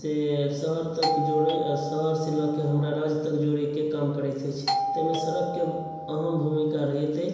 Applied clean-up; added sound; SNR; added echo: none; Doorbell; 5 dB; reverberation time 1.0 s.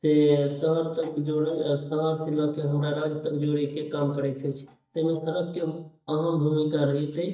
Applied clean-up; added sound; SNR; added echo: neural mask model DeepFilterNet 3.